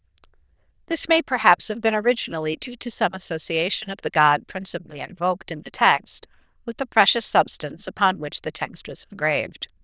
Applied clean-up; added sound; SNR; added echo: neural diffusion model UNIVERSE++.